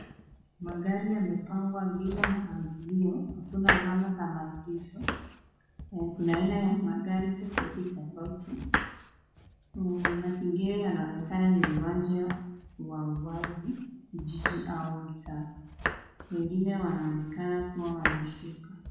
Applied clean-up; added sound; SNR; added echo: none; Domestic sounds, home sounds; 5 dB; reverberation time 0.9 s.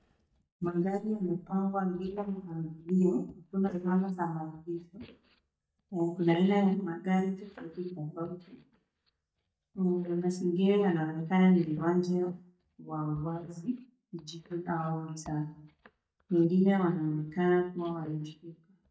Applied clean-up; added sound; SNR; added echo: neural mask model DeepFilterNet 3.